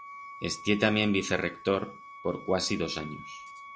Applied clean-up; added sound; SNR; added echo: none; Wind instrument, woodwind instrument; 15 dB; none.